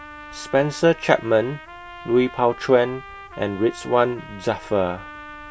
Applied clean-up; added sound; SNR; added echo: none; Trumpet; 17 dB; none.